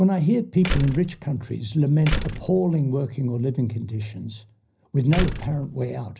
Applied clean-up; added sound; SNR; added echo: none; Slam; 5 dB; reverberation time 0.5 s.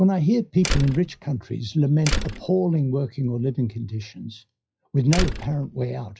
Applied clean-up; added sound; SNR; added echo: classical method WPE with log-MMSE.